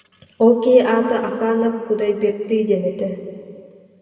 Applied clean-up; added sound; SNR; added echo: none; Chime; 18 dB; reverberation time 2.3 s.